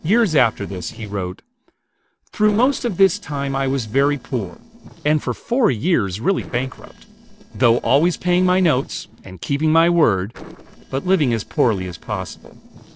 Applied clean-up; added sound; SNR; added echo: neural separator model SepFormer DNS4.